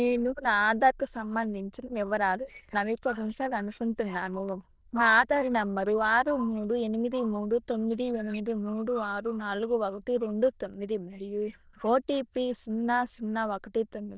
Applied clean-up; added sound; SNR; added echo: neural diffusion model UNIVERSE++.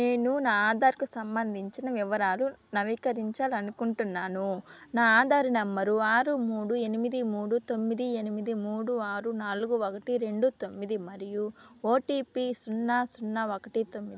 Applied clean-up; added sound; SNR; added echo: none; none; none; none.